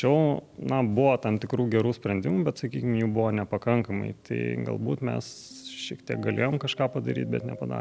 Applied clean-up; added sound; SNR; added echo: none; none; none; none.